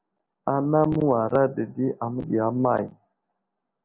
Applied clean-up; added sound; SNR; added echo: none; none; none; none.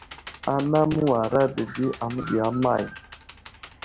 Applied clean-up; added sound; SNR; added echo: none; Computer keyboard + Bird; 17 dB; none.